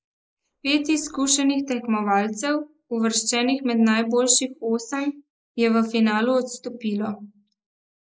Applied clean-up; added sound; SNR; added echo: neural mask model Resemble Enhance denoiser.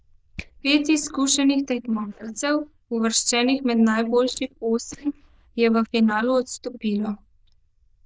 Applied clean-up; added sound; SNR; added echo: neural diffusion model UNIVERSE++.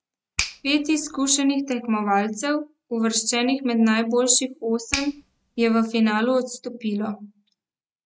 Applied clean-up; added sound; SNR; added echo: neural mask model RNNoise.